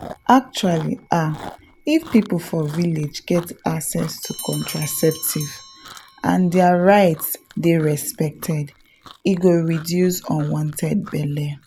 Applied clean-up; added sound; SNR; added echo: none; Bell + Chewing, mastication; 19 dB; none.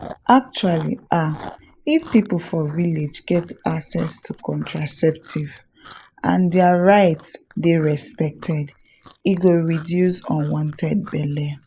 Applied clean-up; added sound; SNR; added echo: neural mask model Resemble Enhance denoiser.